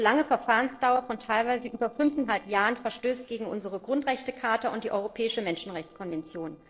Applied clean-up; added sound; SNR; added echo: neural separator model SepFormer DNS4.